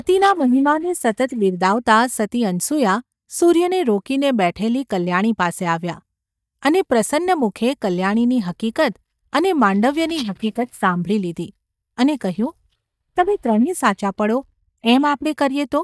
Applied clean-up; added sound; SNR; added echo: neural mask model DeepFilterNet 3.